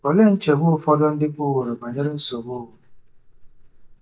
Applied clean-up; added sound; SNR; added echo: neural mask model DeepFilterNet 3.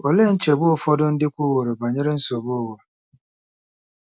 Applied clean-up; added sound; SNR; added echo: none; none; none; none.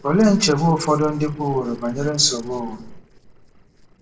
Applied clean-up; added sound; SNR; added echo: neural separator model SepFormer DNS4.